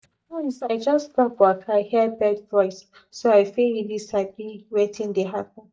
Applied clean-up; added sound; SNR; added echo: neural mask model DeepFilterNet 3.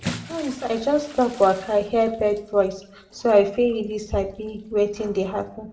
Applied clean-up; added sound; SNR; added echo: none; Bathtub (filling or washing) / Splash, splatter; 18 dB; reverberation time 0.5 s.